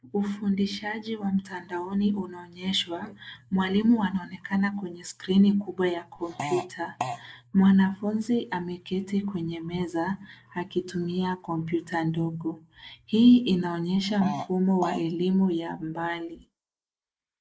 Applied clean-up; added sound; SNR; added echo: neural mask model Resemble Enhance denoiser.